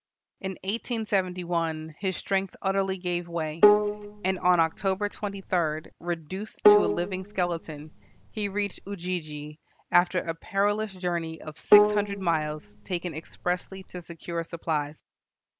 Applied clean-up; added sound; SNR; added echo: none; Bowed string instrument; -2 dB; none.